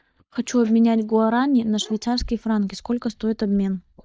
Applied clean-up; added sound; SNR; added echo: neural mask model DeepFilterNet 3.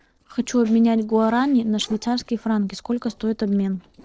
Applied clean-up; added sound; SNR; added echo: neural separator model SepFormer DNS4.